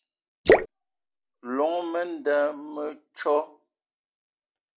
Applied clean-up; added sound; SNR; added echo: none; Drip / Splash, splatter; -4 dB; none.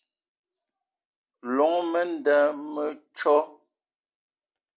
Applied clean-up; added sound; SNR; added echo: none; none; none; none.